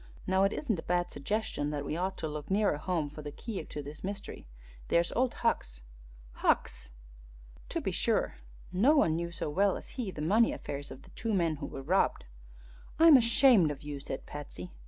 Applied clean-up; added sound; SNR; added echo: none; none; none; none.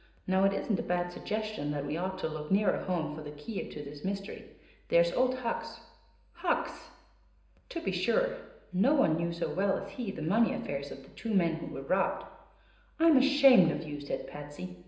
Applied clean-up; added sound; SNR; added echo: none; none; none; reverberation time 0.9 s.